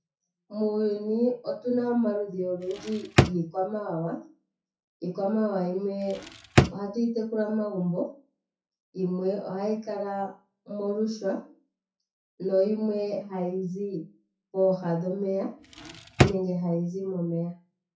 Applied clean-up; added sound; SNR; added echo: classical method WPE with log-MMSE.